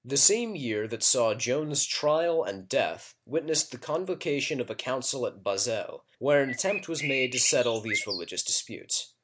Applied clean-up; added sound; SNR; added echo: none; Bird; 6 dB; none.